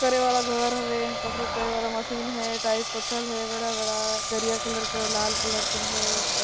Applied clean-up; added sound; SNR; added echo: none; Engine; 0 dB; none.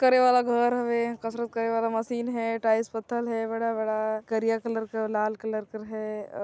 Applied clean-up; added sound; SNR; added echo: none; none; none; none.